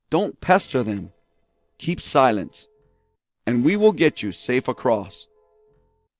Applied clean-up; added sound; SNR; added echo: neural separator model SepFormer DNS4.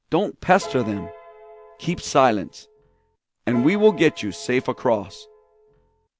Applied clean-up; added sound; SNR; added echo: none; Piano; 18 dB; none.